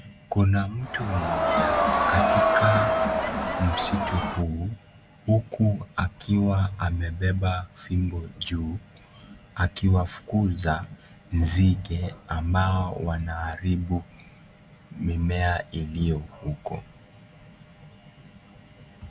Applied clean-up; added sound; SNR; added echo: none; Crowd; -3 dB; none.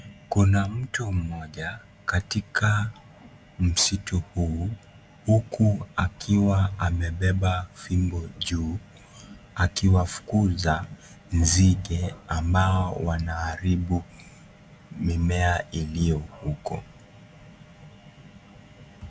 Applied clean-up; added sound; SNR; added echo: none; none; none; none.